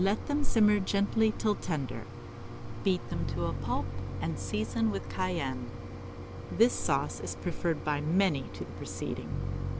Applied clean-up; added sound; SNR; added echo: none; Bass guitar + Mechanisms; 7 dB; none.